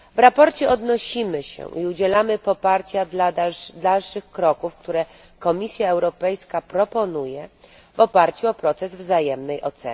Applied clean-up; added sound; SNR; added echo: none; none; none; none.